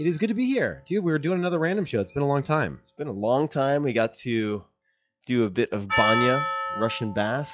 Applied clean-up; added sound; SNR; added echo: classical method log-MMSE.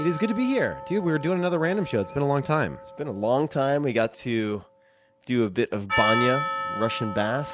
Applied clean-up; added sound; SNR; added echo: none; Percussion; 8 dB; none.